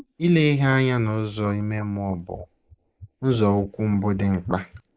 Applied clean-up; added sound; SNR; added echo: neural mask model Resemble Enhance denoiser.